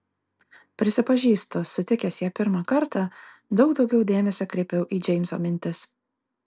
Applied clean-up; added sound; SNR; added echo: none; none; none; none.